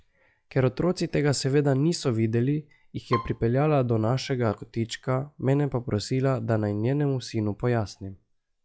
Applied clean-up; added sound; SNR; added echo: classical method log-MMSE.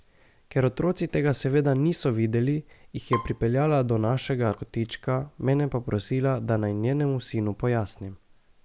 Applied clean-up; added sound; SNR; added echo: none; Bowed string instrument; 13 dB; none.